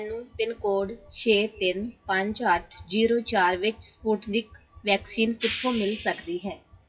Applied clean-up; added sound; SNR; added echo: classical method WPE with log-MMSE.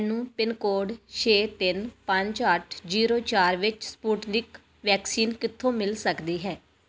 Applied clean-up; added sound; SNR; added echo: none; none; none; none.